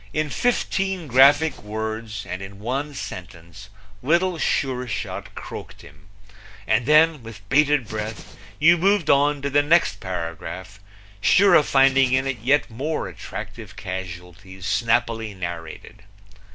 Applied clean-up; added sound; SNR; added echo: none; Hands; 15 dB; none.